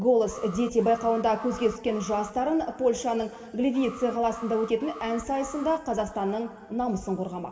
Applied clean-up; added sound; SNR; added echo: none; Alarm; 19 dB; reverberation time 2.3 s.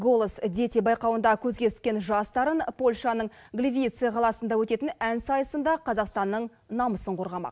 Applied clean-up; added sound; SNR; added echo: none; none; none; none.